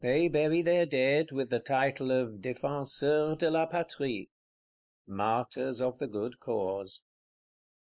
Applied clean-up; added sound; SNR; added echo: neural mask model Resemble Enhance denoiser.